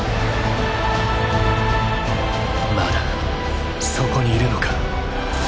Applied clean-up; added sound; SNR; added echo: none; none; none; none.